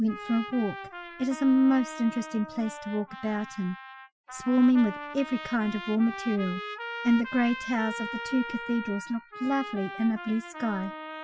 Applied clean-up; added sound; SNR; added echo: classical method Wiener filter.